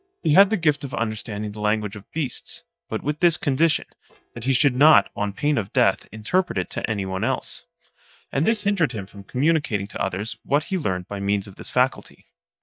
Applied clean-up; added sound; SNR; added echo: neural mask model DeepFilterNet 3.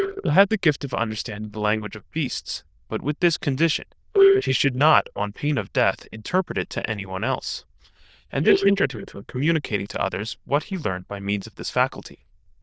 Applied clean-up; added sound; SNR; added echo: neural diffusion model UNIVERSE++.